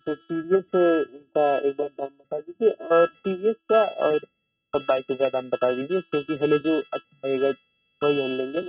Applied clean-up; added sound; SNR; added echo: neural mask model RNNoise.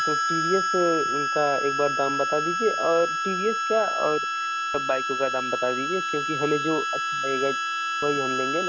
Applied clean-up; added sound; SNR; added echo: none; Harmonica; -1 dB; none.